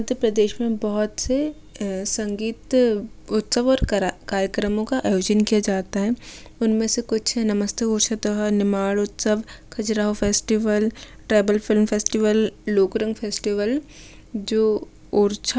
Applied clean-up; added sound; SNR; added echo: none; none; none; none.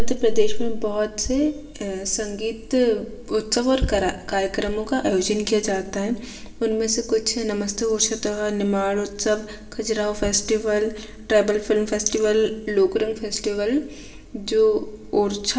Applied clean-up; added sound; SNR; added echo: none; none; none; reverberation time 0.8 s.